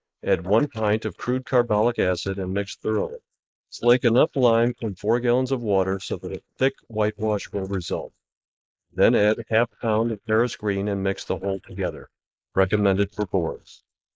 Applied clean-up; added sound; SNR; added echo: neural mask model Resemble Enhance denoiser.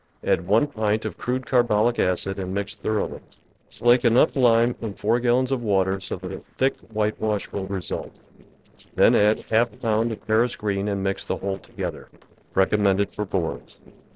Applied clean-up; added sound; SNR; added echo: neural separator model SepFormer DNS4.